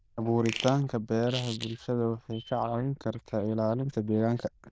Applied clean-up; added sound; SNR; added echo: neural diffusion model UNIVERSE++.